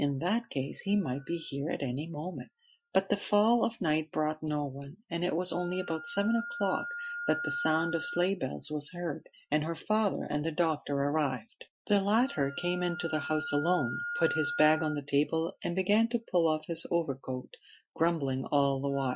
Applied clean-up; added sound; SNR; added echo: classical method Wiener filter.